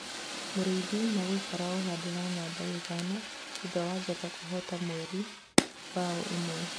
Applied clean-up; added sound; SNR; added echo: none; Fire; 2 dB; none.